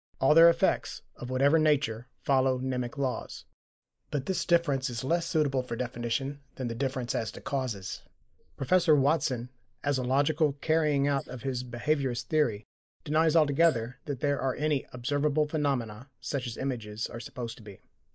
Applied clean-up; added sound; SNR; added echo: neural mask model Resemble Enhance denoiser.